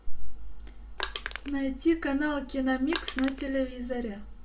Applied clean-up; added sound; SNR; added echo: none; Crushing; 8 dB; reverberation time 0.2 s.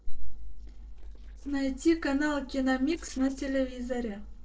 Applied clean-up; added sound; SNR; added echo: neural separator model SepFormer DNS4.